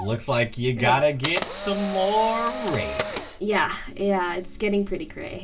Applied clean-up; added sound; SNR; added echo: none; Camera; 5 dB; reverberation time 0.2 s.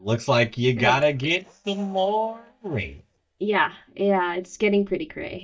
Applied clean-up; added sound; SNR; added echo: neural mask model DeepFilterNet 3.